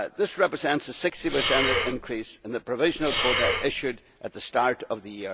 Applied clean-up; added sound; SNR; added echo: none; Breathing; -1 dB; none.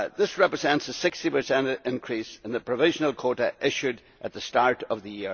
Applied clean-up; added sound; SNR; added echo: none; none; none; none.